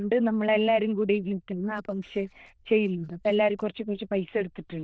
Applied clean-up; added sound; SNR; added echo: neural diffusion model UNIVERSE++.